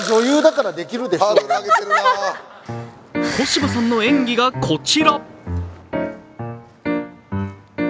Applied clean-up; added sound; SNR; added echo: none; none; none; none.